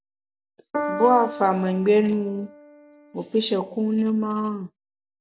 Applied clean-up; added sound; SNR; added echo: none; Piano; 10 dB; none.